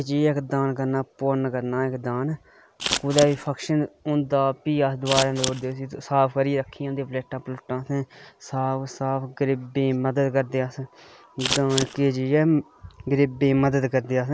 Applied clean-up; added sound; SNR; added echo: none; Scissors; 4 dB; none.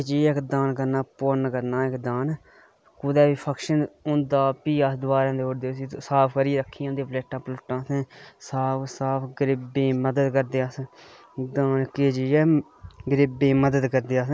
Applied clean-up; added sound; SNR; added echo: none; none; none; none.